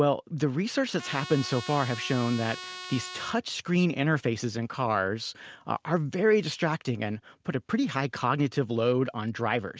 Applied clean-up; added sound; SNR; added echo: none; Trumpet; 12 dB; none.